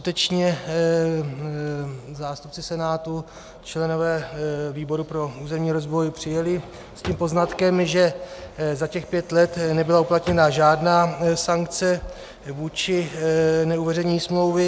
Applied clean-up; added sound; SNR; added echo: none; Drawer open or close; 16 dB; none.